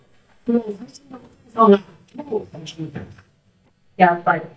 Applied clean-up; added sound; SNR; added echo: neural mask model DeepFilterNet 3.